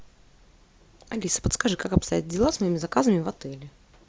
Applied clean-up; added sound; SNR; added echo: none; none; none; none.